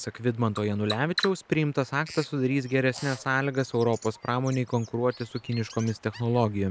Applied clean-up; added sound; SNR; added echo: none; Bird vocalization, bird call, bird song; 15 dB; none.